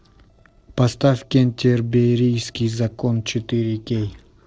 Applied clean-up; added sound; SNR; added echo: neural separator model SepFormer DNS4.